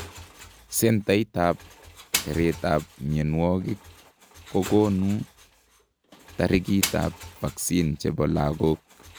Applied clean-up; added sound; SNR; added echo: none; Engine; 13 dB; none.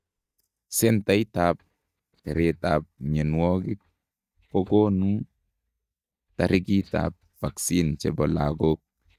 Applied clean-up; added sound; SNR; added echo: neural mask model DeepFilterNet 3.